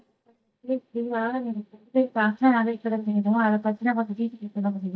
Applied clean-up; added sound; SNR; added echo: neural mask model DeepFilterNet 3.